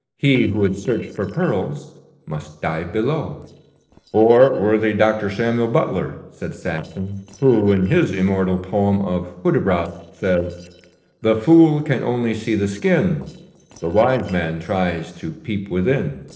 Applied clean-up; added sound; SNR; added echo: neural separator model SepFormer DNS4.